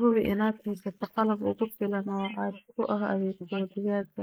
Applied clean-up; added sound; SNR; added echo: neural mask model Resemble Enhance denoiser.